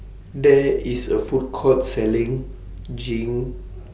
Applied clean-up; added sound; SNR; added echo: none; none; none; none.